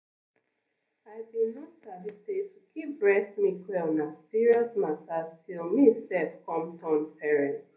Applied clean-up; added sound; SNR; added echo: none; none; none; reverberation time 0.3 s.